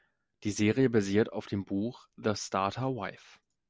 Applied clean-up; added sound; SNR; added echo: none; none; none; none.